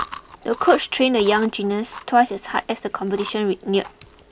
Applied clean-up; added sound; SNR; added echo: none; Chewing, mastication; 16 dB; none.